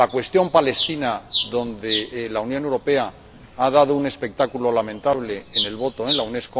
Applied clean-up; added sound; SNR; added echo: none; Bird vocalization, bird call, bird song; 9 dB; none.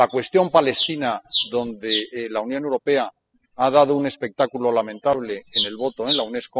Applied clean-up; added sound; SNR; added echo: classical method spectral subtraction.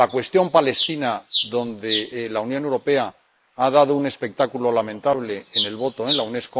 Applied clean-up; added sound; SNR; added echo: neural mask model Resemble Enhance denoiser.